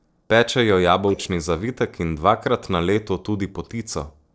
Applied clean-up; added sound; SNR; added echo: neural separator model SepFormer DNS4.